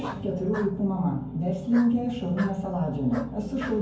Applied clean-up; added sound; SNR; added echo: none; Bark; 16 dB; reverberation time 0.9 s.